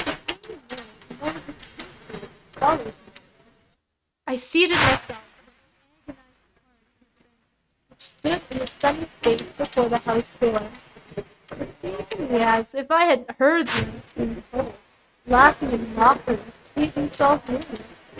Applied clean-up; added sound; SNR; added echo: neural mask model RNNoise.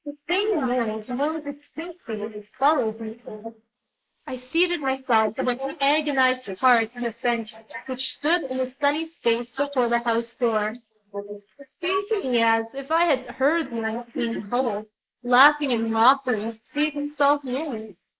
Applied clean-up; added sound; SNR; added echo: neural mask model Resemble Enhance denoiser.